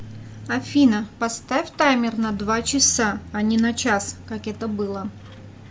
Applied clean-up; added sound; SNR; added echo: none; Truck; 18 dB; none.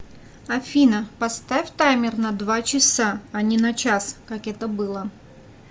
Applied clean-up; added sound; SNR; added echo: none; none; none; none.